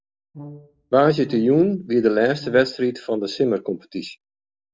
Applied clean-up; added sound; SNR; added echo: none; Brass instrument; 19 dB; none.